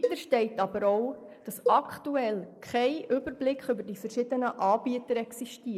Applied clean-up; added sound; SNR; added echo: neural mask model Resemble Enhance denoiser.